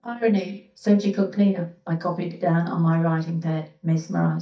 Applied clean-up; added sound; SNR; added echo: neural mask model DeepFilterNet 3.